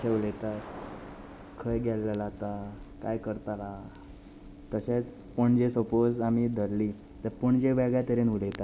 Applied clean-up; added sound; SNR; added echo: none; Crackle; 18 dB; none.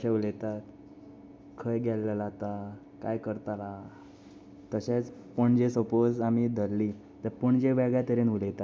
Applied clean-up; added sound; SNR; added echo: none; none; none; none.